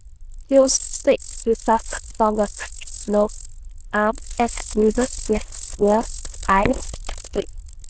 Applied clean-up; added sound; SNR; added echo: neural diffusion model UNIVERSE++.